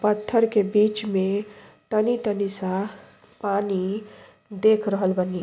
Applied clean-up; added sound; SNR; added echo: none; none; none; none.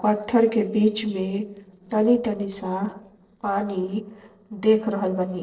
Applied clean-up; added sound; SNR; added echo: neural separator model SepFormer DNS4.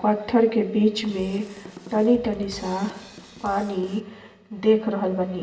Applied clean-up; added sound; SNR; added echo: none; Drum kit; 20 dB; reverberation time 0.9 s.